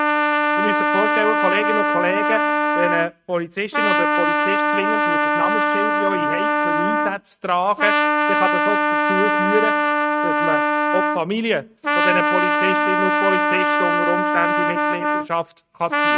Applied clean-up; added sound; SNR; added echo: neural mask model RNNoise.